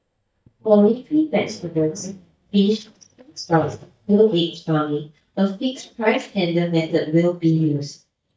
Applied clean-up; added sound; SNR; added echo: neural mask model DeepFilterNet 3.